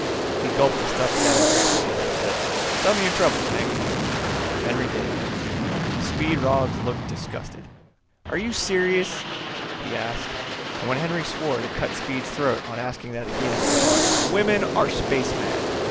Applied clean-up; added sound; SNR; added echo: none; Hiss + Aircraft; -2 dB; none.